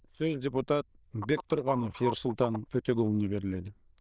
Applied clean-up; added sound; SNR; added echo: neural diffusion model UNIVERSE++.